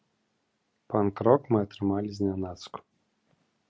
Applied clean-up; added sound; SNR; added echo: none; none; none; none.